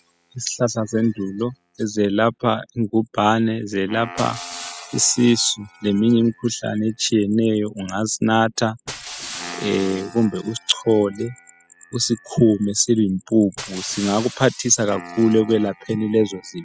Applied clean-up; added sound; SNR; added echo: classical method spectral subtraction.